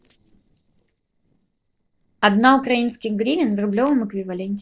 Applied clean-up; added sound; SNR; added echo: neural separator model SepFormer DNS4.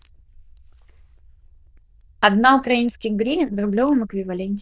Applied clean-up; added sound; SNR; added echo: neural diffusion model UNIVERSE++.